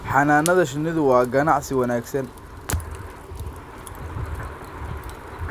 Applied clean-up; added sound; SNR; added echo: none; Fire; 17 dB; none.